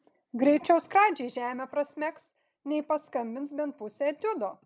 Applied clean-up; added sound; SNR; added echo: none; none; none; none.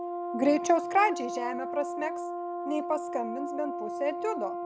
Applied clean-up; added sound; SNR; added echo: none; Brass instrument; 4 dB; none.